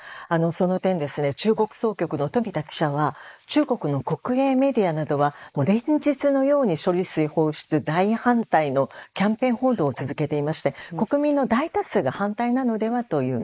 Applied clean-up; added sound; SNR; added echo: neural mask model Resemble Enhance denoiser.